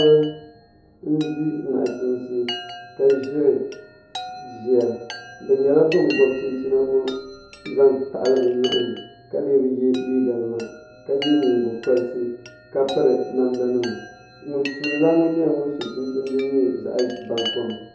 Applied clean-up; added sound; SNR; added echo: none; Chime; 15 dB; reverberation time 2.6 s.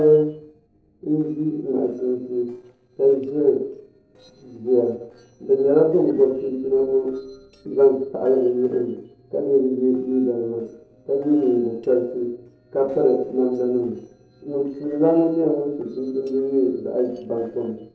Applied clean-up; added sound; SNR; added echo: neural separator model SepFormer DNS4.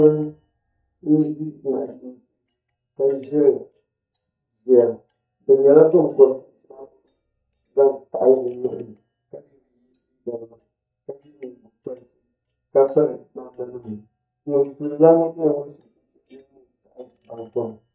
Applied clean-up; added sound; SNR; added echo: neural mask model DeepFilterNet 3.